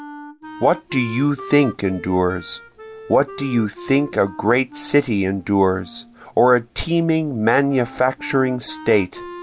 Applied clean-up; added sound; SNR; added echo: none; Wind instrument, woodwind instrument; 18 dB; none.